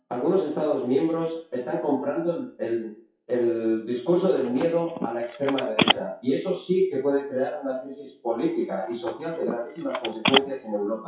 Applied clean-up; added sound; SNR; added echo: classical method WPE with log-MMSE.